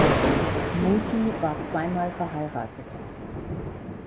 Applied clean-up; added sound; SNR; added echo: none; Thunder; -2 dB; none.